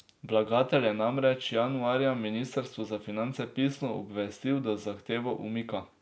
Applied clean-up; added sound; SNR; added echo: none; none; none; none.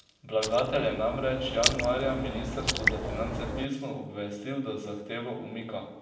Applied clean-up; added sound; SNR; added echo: none; Raindrop; 1 dB; reverberation time 0.9 s.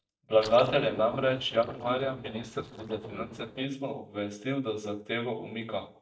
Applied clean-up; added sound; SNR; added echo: neural mask model DeepFilterNet 3.